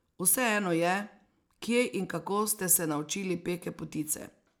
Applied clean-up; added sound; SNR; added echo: none; none; none; none.